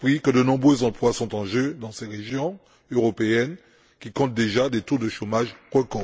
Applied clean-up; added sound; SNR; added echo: none; none; none; none.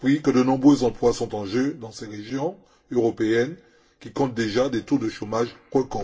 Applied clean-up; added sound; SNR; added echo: none; none; none; reverberation time 0.2 s.